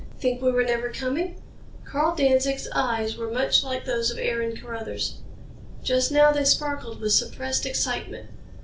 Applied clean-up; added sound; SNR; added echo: none; Fire; 12 dB; reverberation time 0.3 s.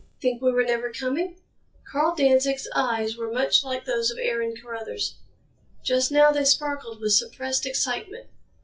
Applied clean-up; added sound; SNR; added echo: classical method WPE with log-MMSE.